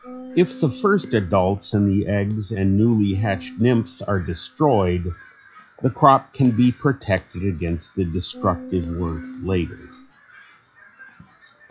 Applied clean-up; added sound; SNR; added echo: classical method log-MMSE.